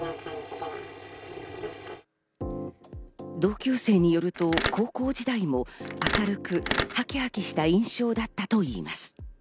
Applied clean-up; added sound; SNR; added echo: none; Mechanisms; -4 dB; none.